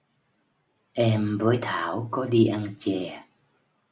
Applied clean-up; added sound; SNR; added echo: none; none; none; none.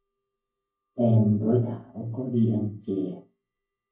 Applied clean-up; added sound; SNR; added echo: neural mask model DeepFilterNet 3.